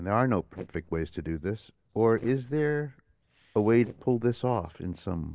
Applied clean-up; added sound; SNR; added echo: neural separator model SepFormer DNS4.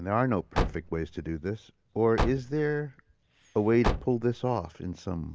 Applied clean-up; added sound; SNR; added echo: none; Car; 6 dB; none.